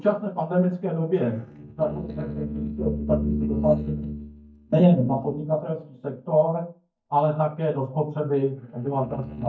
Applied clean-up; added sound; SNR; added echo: neural mask model DeepFilterNet 3.